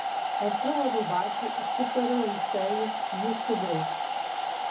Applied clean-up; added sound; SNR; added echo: none; Domestic sounds, home sounds; -2 dB; reverberation time 0.4 s.